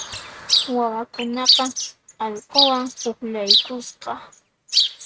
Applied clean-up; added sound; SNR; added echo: neural mask model RNNoise.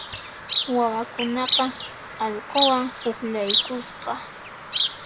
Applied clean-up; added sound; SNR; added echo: none; Chirp, tweet; -4 dB; none.